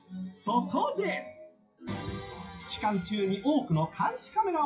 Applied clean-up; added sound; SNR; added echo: classical method WPE with log-MMSE.